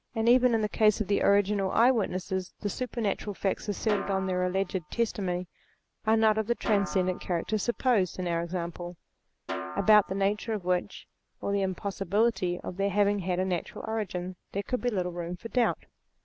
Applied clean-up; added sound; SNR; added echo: none; Snare drum; 13 dB; none.